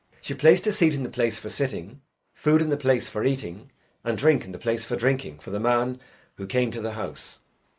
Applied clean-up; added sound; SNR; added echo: neural mask model Resemble Enhance denoiser.